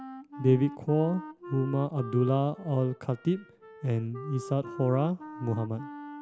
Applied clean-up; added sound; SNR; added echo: none; Wind instrument, woodwind instrument; 14 dB; none.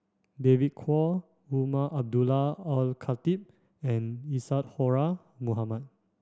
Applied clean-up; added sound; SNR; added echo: none; none; none; none.